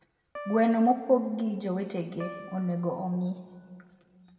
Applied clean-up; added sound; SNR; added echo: none; Piano; 18 dB; reverberation time 1.7 s.